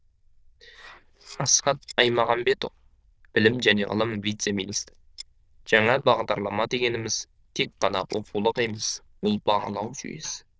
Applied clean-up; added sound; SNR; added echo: neural diffusion model UNIVERSE++.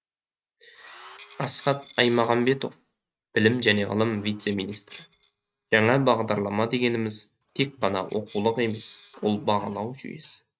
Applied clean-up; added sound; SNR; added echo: neural mask model RNNoise.